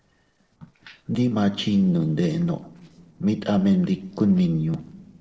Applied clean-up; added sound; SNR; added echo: neural separator model SepFormer DNS4.